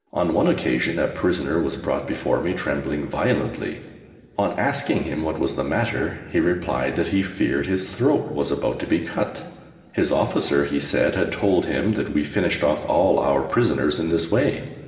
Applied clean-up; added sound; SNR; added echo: none; none; none; reverberation time 2.3 s.